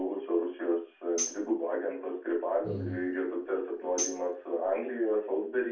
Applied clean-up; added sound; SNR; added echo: none; Tambourine; 9 dB; reverberation time 0.3 s.